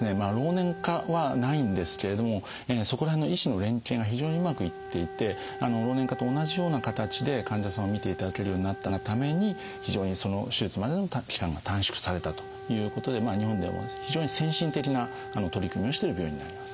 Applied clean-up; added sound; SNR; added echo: none; Wind instrument, woodwind instrument; 13 dB; none.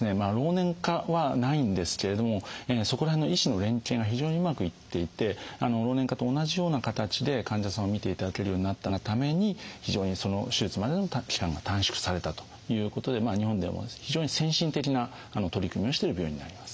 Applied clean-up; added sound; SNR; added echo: none; none; none; none.